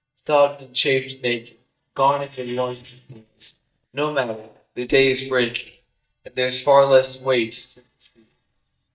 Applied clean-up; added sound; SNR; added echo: neural mask model DeepFilterNet 3.